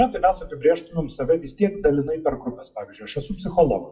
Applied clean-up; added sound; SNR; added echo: classical method WPE with log-MMSE.